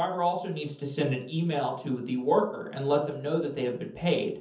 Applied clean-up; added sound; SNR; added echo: none; none; none; reverberation time 0.7 s.